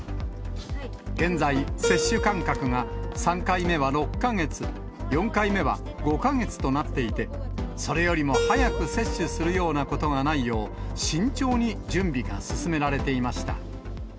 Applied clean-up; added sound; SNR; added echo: none; Keyboard (musical) + Musical instrument; 10 dB; none.